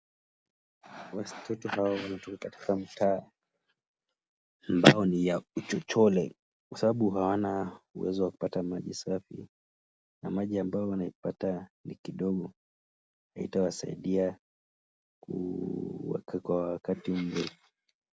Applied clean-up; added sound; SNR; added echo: none; none; none; none.